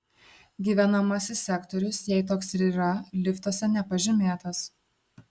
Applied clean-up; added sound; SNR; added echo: none; none; none; none.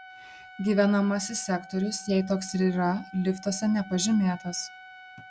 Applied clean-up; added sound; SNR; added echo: none; Trumpet; 20 dB; none.